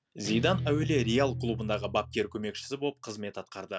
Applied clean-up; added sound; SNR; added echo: none; Guitar; 6 dB; none.